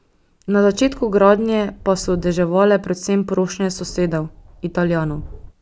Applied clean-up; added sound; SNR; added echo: none; Subway, metro, underground; 18 dB; none.